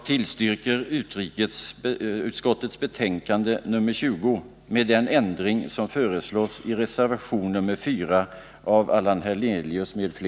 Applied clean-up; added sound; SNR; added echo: none; none; none; none.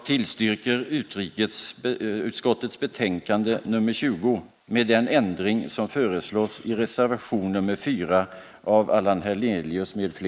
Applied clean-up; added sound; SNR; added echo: neural mask model Resemble Enhance denoiser.